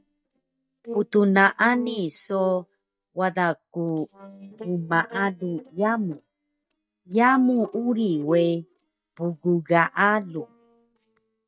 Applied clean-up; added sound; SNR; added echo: neural mask model DeepFilterNet 3.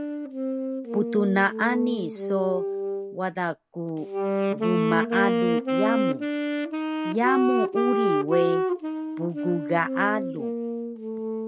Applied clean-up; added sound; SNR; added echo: none; Wind instrument, woodwind instrument; -1 dB; none.